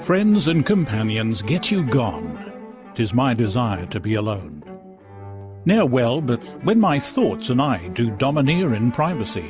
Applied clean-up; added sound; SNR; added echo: none; none; none; none.